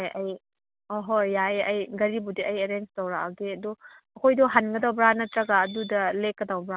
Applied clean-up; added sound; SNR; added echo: none; none; none; none.